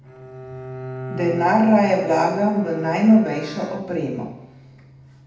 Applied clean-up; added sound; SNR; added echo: none; Bowed string instrument; 13 dB; reverberation time 0.8 s.